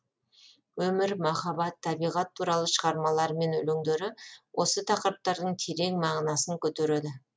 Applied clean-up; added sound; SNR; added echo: none; none; none; none.